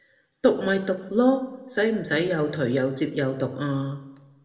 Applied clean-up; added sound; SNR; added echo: none; none; none; reverberation time 0.9 s.